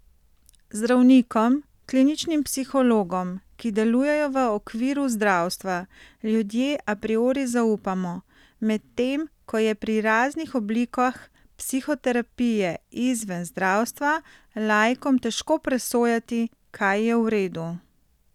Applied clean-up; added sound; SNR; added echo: none; none; none; none.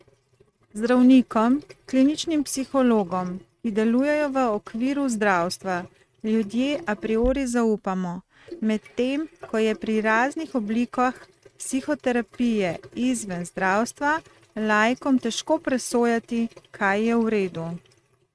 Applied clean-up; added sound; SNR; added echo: neural mask model RNNoise.